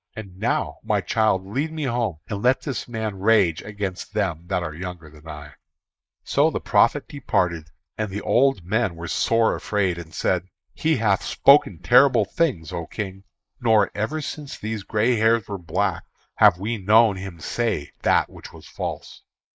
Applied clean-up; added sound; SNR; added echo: neural mask model Resemble Enhance denoiser.